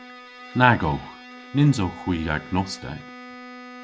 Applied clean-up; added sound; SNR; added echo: none; Bowed string instrument; 17 dB; none.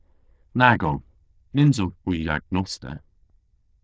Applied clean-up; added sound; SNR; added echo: neural diffusion model UNIVERSE++.